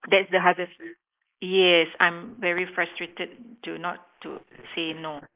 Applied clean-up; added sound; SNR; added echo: neural mask model Resemble Enhance denoiser.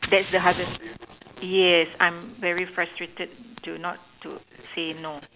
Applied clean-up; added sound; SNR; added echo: none; Fire; 16 dB; none.